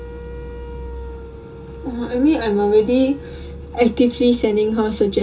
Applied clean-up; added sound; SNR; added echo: none; Wind instrument, woodwind instrument; 18 dB; reverberation time 0.2 s.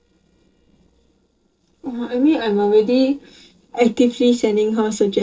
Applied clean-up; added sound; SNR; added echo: neural separator model SepFormer DNS4.